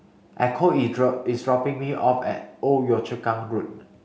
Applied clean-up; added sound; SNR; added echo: none; none; none; none.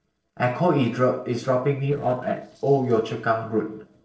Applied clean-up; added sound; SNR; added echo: neural separator model SepFormer DNS4.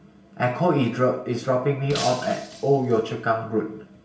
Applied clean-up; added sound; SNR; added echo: none; Shatter; 14 dB; reverberation time 0.2 s.